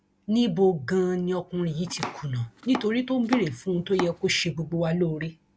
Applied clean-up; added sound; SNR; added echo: none; Domestic sounds, home sounds; 11 dB; none.